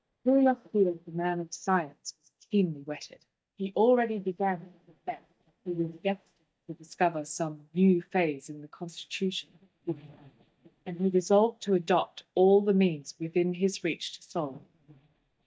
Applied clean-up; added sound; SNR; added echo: neural mask model DeepFilterNet 3.